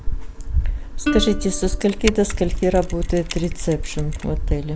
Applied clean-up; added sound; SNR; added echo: none; Mechanisms + Plucked string instrument; 11 dB; none.